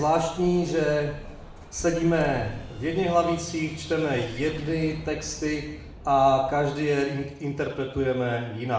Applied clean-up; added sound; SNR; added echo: none; Explosion; 16 dB; reverberation time 0.8 s.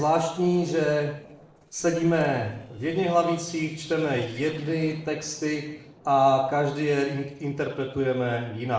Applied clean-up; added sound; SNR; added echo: neural separator model SepFormer DNS4.